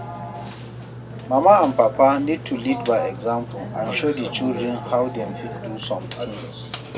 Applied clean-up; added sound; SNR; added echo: none; Burping, eructation; 10 dB; reverberation time 0.3 s.